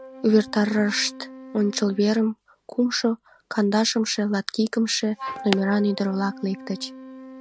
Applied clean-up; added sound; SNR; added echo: none; Wind instrument, woodwind instrument; 18 dB; none.